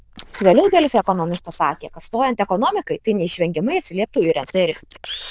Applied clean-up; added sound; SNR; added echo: neural diffusion model UNIVERSE++.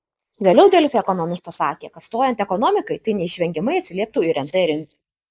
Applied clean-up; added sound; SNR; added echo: neural mask model Resemble Enhance denoiser.